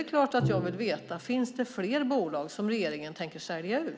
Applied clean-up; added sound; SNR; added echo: none; Bowed string instrument; 8 dB; none.